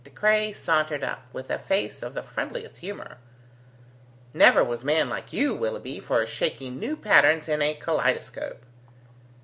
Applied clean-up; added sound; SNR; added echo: none; none; none; none.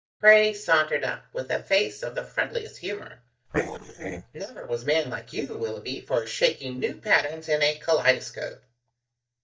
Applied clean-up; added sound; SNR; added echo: neural mask model DeepFilterNet 3.